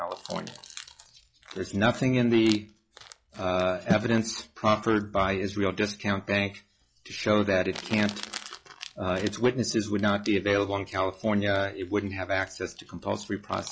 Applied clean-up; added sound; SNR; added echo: classical method log-MMSE.